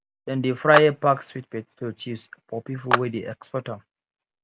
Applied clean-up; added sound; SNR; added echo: none; Clapping; 5 dB; none.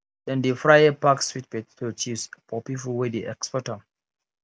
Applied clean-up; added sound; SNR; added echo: none; none; none; none.